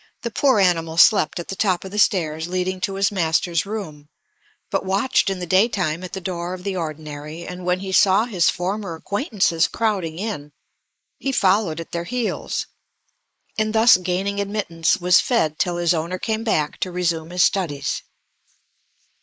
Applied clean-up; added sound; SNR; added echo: neural mask model Resemble Enhance denoiser.